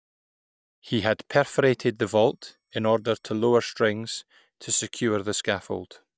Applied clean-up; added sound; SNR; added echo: neural mask model DeepFilterNet 3.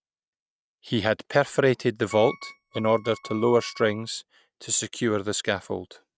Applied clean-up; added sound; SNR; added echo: neural mask model RNNoise.